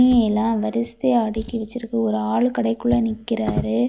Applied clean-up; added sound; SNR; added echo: none; Drawer open or close; 13 dB; none.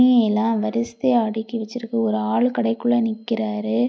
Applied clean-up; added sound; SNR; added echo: none; none; none; none.